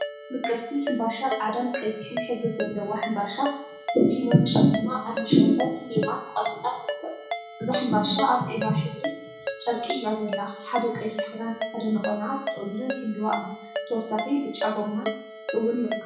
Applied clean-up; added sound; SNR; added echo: none; Ringtone; 8 dB; reverberation time 0.5 s.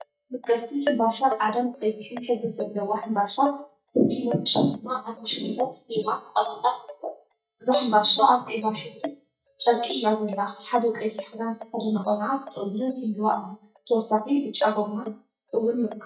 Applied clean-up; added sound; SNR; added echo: neural mask model DeepFilterNet 3.